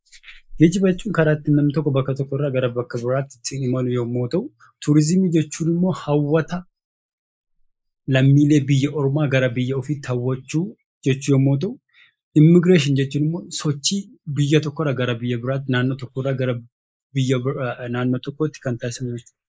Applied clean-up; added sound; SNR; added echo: neural mask model Resemble Enhance denoiser.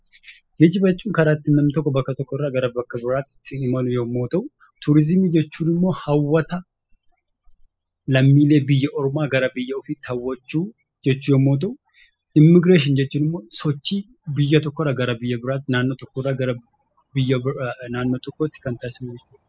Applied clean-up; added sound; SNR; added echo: classical method spectral subtraction.